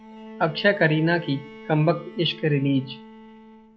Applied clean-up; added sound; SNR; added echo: none; Bowed string instrument; 18 dB; none.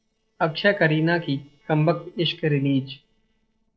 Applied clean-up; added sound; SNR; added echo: neural separator model SepFormer DNS4.